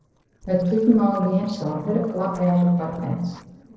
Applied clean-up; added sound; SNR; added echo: neural separator model SepFormer DNS4.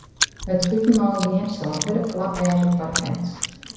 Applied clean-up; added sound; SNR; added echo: none; Chewing, mastication; 9 dB; reverberation time 1.0 s.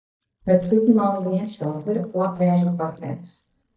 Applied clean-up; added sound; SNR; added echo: neural mask model DeepFilterNet 3.